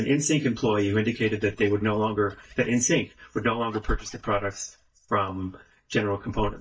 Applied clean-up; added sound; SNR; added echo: neural mask model DeepFilterNet 3.